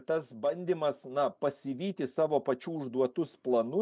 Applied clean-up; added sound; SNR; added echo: none; none; none; none.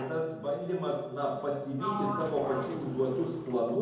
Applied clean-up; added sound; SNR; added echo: none; Sliding door; 9 dB; reverberation time 0.9 s.